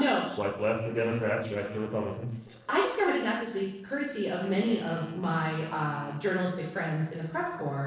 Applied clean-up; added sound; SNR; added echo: neural separator model SepFormer DNS4.